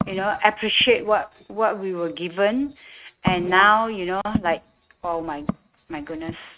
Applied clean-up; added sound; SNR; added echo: neural mask model RNNoise.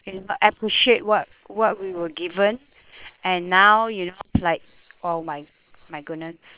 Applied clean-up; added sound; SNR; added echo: neural separator model SepFormer WHAM!.